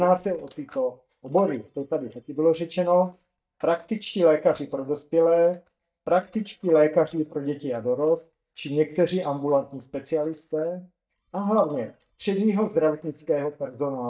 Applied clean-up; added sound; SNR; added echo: neural mask model DeepFilterNet 3.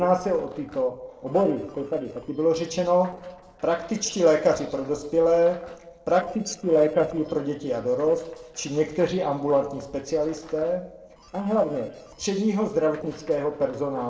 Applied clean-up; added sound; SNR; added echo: neural separator model SepFormer DNS4.